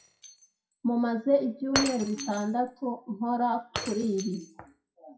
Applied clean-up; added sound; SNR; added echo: classical method WPE with log-MMSE.